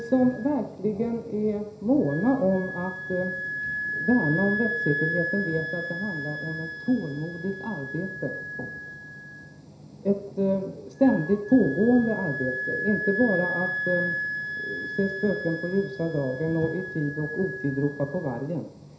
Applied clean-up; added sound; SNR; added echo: none; Wind instrument, woodwind instrument; 7 dB; reverberation time 0.5 s.